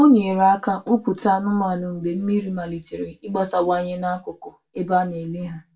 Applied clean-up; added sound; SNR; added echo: none; none; none; reverberation time 0.2 s.